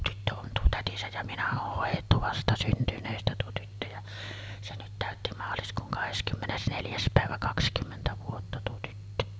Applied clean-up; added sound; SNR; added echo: none; none; none; none.